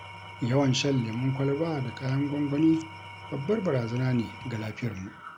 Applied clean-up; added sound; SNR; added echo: none; Engine / Tools; 15 dB; none.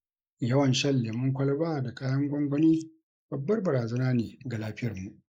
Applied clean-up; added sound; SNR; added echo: neural mask model Resemble Enhance denoiser.